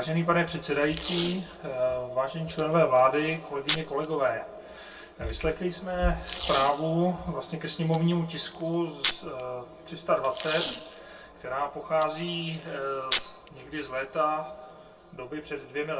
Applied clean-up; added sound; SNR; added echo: none; Packing tape, duct tape; 11 dB; reverberation time 0.2 s.